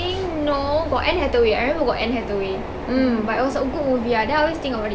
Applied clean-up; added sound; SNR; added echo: none; Telephone; 17 dB; none.